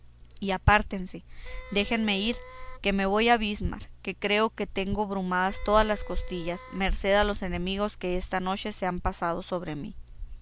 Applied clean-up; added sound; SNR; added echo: none; Wind instrument, woodwind instrument; 19 dB; none.